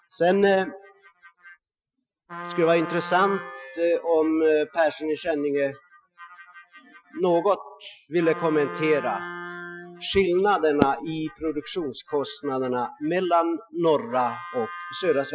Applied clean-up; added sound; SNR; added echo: classical method Wiener filter.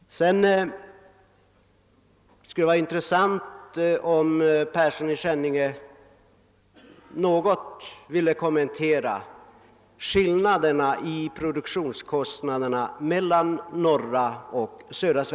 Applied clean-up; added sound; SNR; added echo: none; none; none; none.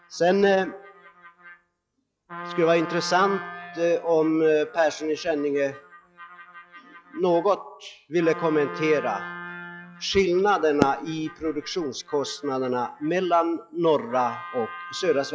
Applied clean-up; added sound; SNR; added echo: classical method log-MMSE.